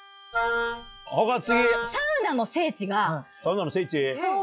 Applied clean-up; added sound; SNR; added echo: classical method log-MMSE.